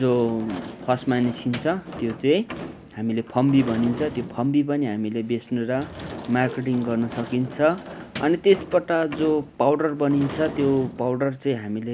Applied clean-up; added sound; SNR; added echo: none; Sliding door / Slam; 14 dB; none.